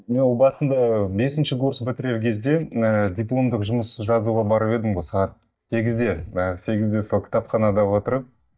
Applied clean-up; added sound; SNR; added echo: neural mask model DeepFilterNet 3.